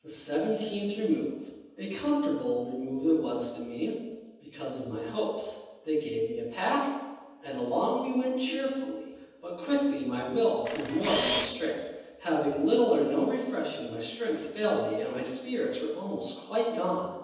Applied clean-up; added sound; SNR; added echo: none; Camera; 1 dB; reverberation time 1.1 s.